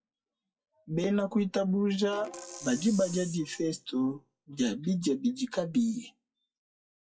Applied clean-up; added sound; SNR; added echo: classical method WPE with log-MMSE.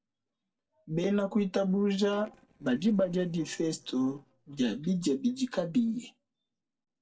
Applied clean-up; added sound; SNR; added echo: neural separator model SepFormer DNS4.